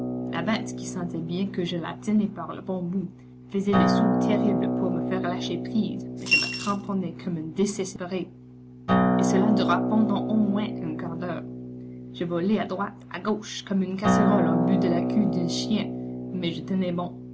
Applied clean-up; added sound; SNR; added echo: none; Coin (dropping) / Glass + Acoustic guitar; 0 dB; none.